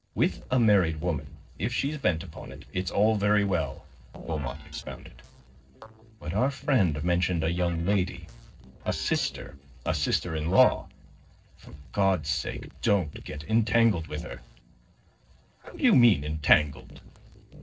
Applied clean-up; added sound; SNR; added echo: neural separator model SepFormer DNS4.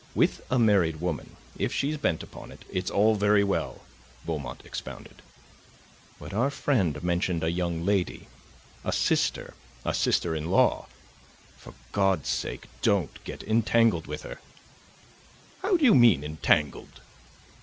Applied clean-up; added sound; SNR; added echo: none; none; none; none.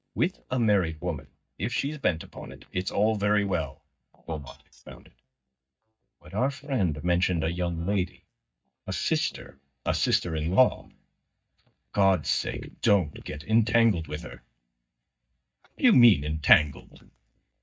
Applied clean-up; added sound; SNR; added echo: neural mask model DeepFilterNet 3.